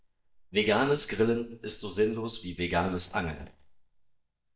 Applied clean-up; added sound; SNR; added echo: neural mask model DeepFilterNet 3.